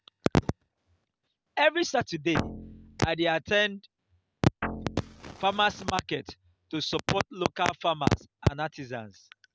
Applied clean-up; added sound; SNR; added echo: none; Guitar; 9 dB; none.